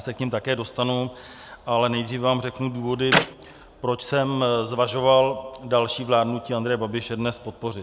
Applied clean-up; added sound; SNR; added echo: none; Clapping; 1 dB; none.